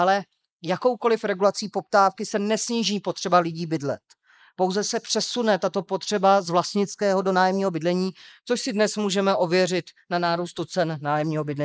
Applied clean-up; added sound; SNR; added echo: neural mask model Resemble Enhance denoiser.